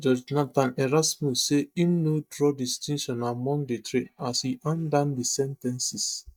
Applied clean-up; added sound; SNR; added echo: neural mask model DeepFilterNet 3.